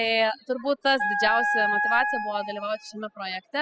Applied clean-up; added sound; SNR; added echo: classical method spectral subtraction.